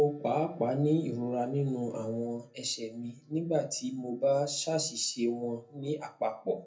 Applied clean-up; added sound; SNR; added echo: none; none; none; reverberation time 0.3 s.